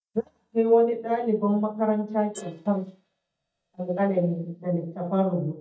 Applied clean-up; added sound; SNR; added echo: neural mask model DeepFilterNet 3.